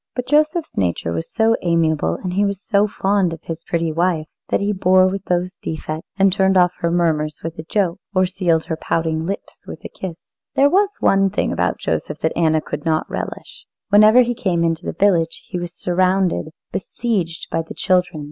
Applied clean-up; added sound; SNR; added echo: none; none; none; none.